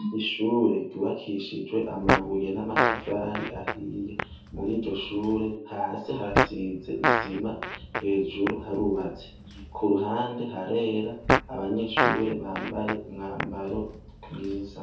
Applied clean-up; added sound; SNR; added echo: none; Fart; 1 dB; reverberation time 0.6 s.